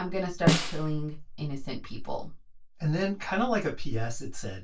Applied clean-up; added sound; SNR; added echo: none; Snare drum; 0 dB; reverberation time 0.2 s.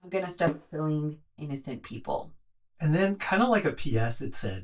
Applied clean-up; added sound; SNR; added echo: neural mask model DeepFilterNet 3.